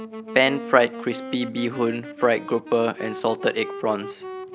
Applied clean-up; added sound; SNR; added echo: none; Wind instrument, woodwind instrument; 12 dB; none.